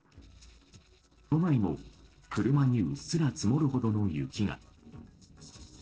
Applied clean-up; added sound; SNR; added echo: neural separator model SepFormer DNS4.